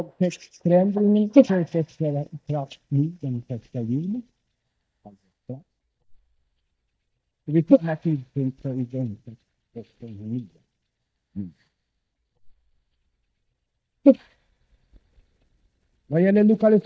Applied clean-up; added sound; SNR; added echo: neural mask model DeepFilterNet 3.